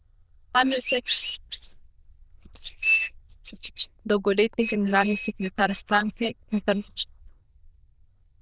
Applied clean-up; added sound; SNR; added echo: neural diffusion model UNIVERSE++.